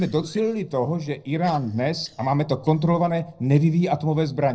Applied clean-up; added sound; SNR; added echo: neural separator model SepFormer DNS4.